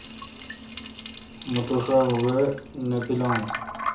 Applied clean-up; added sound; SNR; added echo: none; Liquid; 7 dB; reverberation time 0.6 s.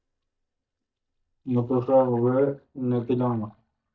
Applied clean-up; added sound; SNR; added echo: neural mask model DeepFilterNet 3.